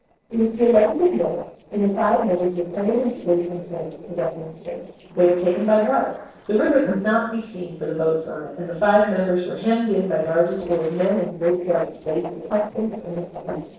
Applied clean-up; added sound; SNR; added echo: neural separator model SepFormer DNS4.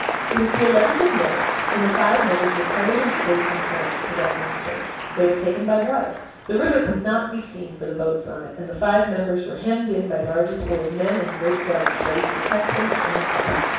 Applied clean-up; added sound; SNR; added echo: none; Applause; 3 dB; reverberation time 0.7 s.